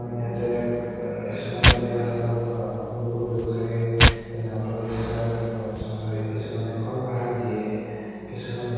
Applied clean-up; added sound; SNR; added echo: none; Tearing; -1 dB; reverberation time 2.2 s.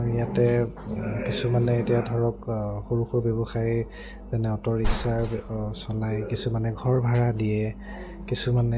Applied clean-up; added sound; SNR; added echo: none; none; none; none.